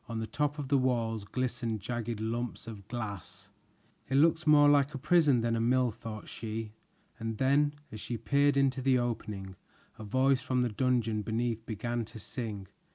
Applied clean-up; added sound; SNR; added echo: none; none; none; none.